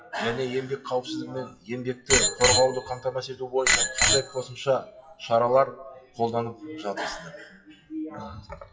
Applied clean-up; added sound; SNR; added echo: classical method WPE with log-MMSE.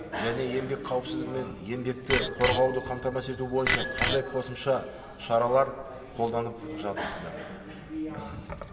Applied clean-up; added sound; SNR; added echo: none; Bicycle bell; -2 dB; reverberation time 1.9 s.